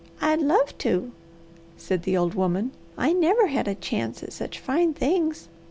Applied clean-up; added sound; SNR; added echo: none; none; none; none.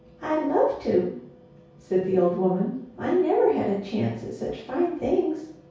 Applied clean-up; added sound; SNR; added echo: none; none; none; reverberation time 0.6 s.